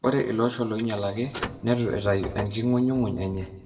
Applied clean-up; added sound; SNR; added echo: none; Car; 13 dB; reverberation time 1.2 s.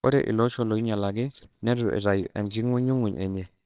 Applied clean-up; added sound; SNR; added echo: neural separator model SepFormer WHAMR!.